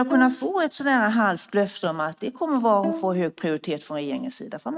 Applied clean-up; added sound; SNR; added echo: neural mask model RNNoise.